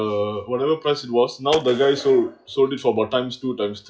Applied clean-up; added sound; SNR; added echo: classical method log-MMSE.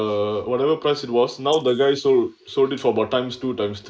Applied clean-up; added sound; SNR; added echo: neural mask model Resemble Enhance denoiser.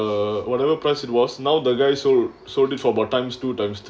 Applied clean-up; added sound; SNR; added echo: none; none; none; none.